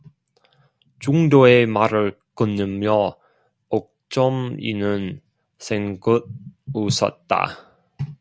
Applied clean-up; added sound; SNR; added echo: none; none; none; none.